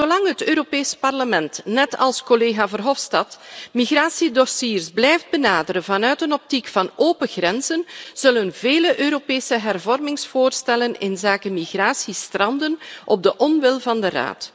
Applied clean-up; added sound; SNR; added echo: none; none; none; none.